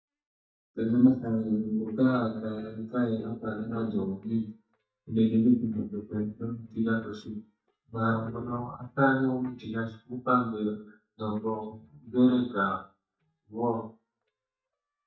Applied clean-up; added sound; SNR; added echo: neural mask model DeepFilterNet 3.